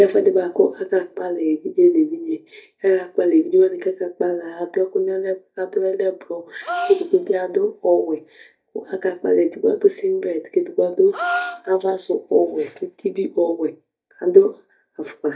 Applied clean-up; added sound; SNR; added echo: neural mask model DeepFilterNet 3.